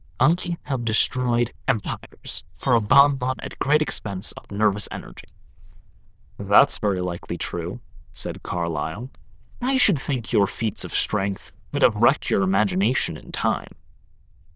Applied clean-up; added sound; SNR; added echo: neural diffusion model UNIVERSE++.